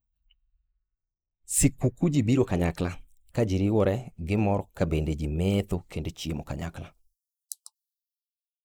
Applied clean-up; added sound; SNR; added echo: neural mask model Resemble Enhance denoiser.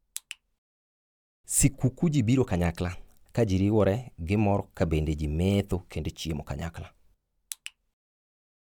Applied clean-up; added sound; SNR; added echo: none; none; none; none.